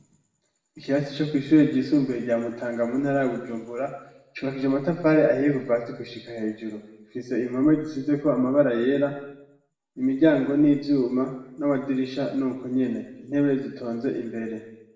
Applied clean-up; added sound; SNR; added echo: none; none; none; reverberation time 0.9 s.